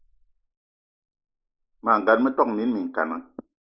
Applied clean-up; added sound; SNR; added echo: neural mask model Resemble Enhance denoiser.